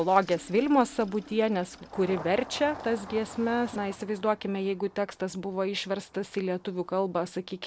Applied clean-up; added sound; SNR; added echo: none; Engine starting; 18 dB; none.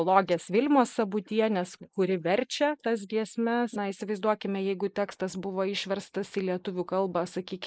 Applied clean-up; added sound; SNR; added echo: neural mask model Resemble Enhance denoiser.